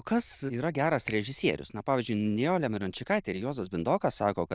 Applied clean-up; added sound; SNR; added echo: neural diffusion model UNIVERSE++.